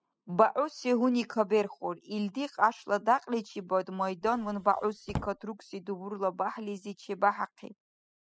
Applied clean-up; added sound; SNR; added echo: classical method spectral subtraction.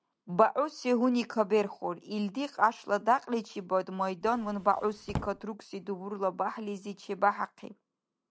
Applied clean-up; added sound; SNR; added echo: none; Drawer open or close; 11 dB; none.